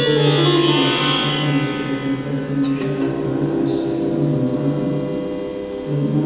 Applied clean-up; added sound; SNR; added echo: none; Plucked string instrument; 0 dB; reverberation time 2.1 s.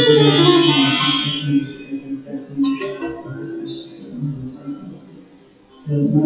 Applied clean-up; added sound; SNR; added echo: classical method WPE with log-MMSE.